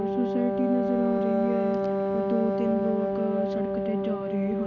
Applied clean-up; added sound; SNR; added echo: none; Wind instrument, woodwind instrument; -2 dB; none.